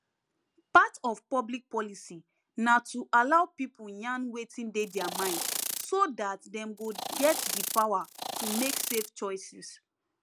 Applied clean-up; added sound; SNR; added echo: none; Insect; 3 dB; none.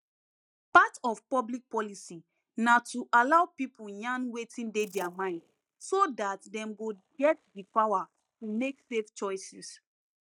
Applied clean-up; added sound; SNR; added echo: neural mask model DeepFilterNet 3.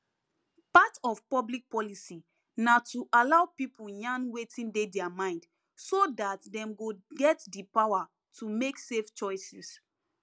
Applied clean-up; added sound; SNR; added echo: none; none; none; none.